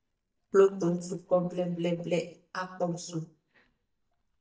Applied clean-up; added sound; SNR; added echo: neural mask model DeepFilterNet 3.